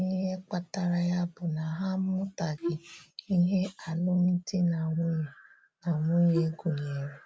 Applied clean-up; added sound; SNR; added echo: none; Wind instrument, woodwind instrument; 7 dB; none.